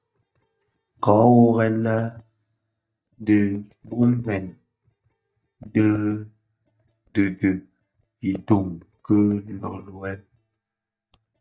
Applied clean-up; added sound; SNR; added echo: neural mask model DeepFilterNet 3.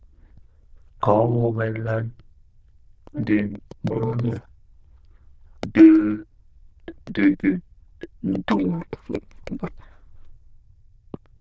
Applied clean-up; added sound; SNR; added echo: neural diffusion model UNIVERSE++.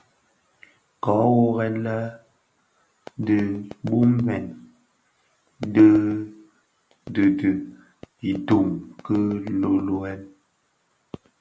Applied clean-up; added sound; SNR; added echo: none; none; none; none.